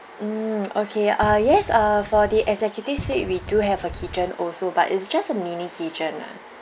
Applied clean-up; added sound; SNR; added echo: none; Wind; 12 dB; none.